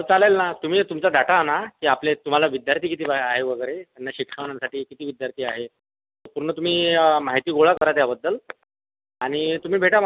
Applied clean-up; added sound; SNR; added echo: none; none; none; none.